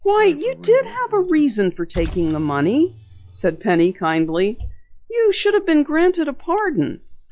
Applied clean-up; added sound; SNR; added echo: classical method log-MMSE.